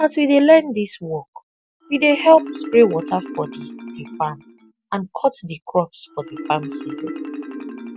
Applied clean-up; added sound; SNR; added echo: none; Marimba, xylophone; 13 dB; none.